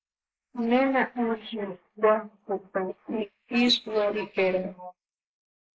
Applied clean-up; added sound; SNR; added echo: neural mask model Resemble Enhance denoiser.